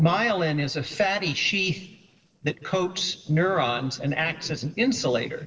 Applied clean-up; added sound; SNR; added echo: neural separator model SepFormer DNS4.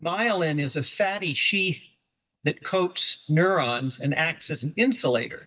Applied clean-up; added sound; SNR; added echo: neural mask model DeepFilterNet 3.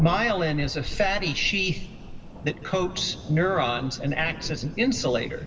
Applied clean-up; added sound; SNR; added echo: none; Thunder; 10 dB; reverberation time 2.4 s.